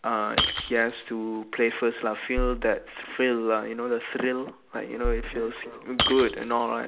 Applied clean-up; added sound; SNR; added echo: none; Bass drum + Shatter; 6 dB; none.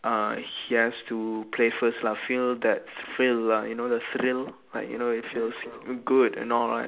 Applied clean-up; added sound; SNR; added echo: none; none; none; none.